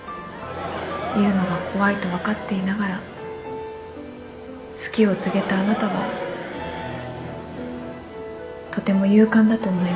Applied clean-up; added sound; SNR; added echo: none; Crowd; 10 dB; reverberation time 0.6 s.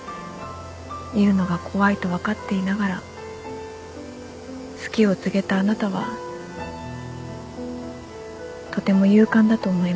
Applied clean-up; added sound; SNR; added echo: none; none; none; none.